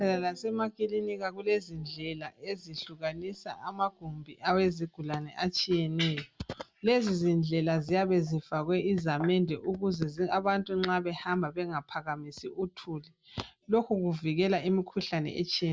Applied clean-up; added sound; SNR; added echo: none; none; none; none.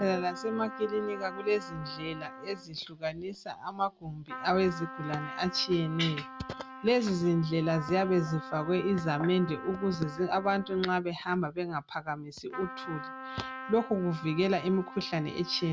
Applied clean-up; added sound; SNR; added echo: none; Trumpet; 13 dB; none.